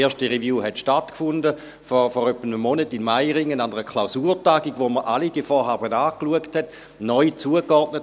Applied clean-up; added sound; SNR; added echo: none; none; none; none.